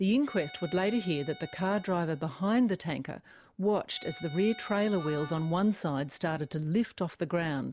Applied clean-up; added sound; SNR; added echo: none; Bowed string instrument + Wind instrument, woodwind instrument; 20 dB; none.